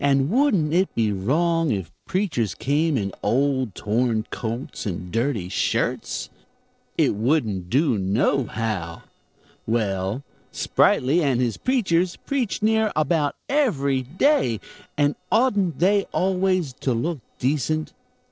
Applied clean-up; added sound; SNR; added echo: neural separator model SepFormer DNS4.